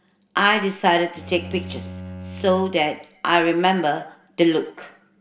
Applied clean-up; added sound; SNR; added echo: none; Bowed string instrument; 15 dB; reverberation time 0.6 s.